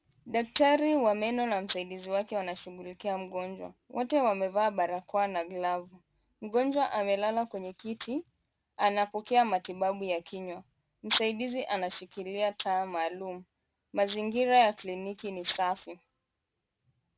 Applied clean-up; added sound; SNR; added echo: none; none; none; none.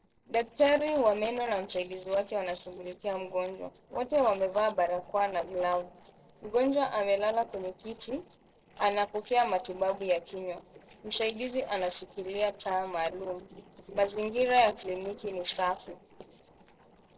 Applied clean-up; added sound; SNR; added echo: neural separator model SepFormer DNS4.